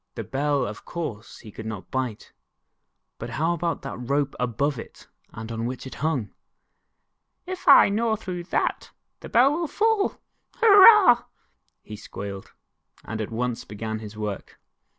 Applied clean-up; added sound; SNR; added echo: none; none; none; none.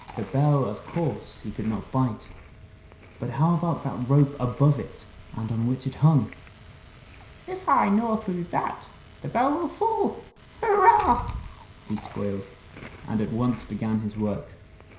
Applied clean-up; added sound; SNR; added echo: none; Chewing, mastication; 17 dB; reverberation time 0.5 s.